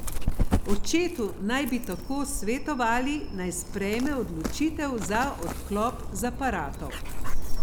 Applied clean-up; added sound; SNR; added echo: none; Dog; -2 dB; none.